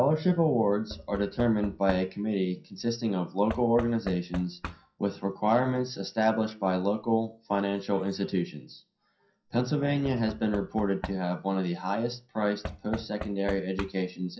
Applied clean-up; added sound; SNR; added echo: classical method WPE with log-MMSE.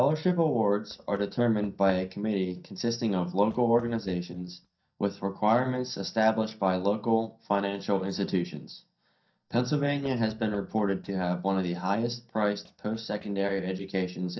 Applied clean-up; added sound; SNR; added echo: neural mask model DeepFilterNet 3.